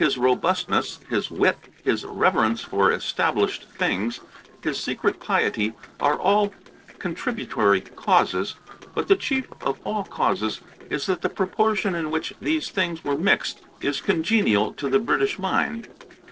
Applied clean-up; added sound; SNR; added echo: neural separator model SepFormer DNS4.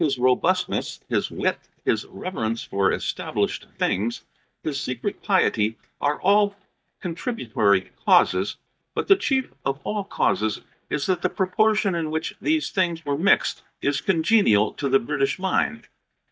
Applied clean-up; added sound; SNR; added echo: neural mask model DeepFilterNet 3.